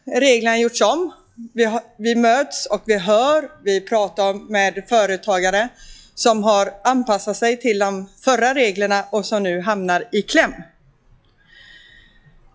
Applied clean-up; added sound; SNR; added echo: classical method log-MMSE.